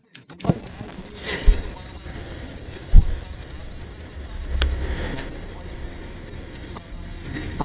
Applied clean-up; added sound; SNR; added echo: neural mask model DeepFilterNet 3.